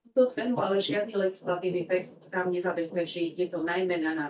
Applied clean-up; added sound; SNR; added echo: neural mask model DeepFilterNet 3.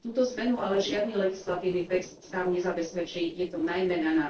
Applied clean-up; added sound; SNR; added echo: neural separator model SepFormer DNS4.